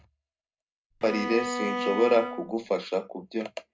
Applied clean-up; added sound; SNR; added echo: none; Bowed string instrument; 3 dB; reverberation time 0.2 s.